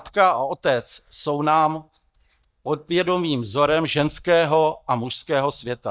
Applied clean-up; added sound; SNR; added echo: neural mask model DeepFilterNet 3.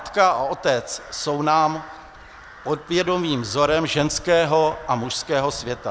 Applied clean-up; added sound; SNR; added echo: none; Crow; 20 dB; none.